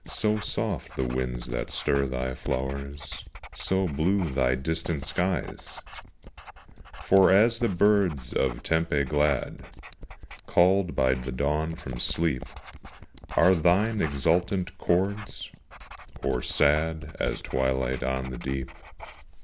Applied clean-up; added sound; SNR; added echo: none; Writing; 15 dB; none.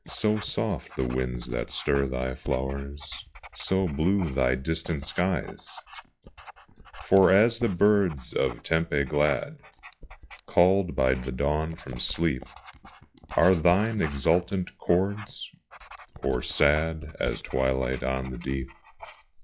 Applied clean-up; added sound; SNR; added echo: classical method log-MMSE.